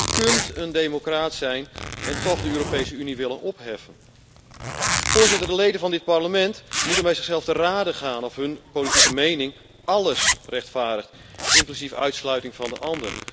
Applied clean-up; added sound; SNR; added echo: none; Zipper (clothing); 2 dB; none.